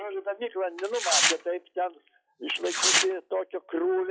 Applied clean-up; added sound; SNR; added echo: classical method log-MMSE.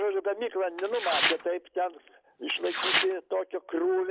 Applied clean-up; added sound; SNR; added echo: none; Tearing; -1 dB; none.